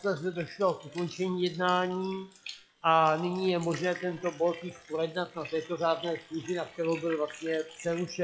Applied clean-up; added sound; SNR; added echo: classical method log-MMSE.